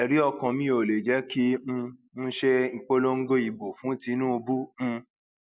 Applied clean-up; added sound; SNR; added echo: none; none; none; none.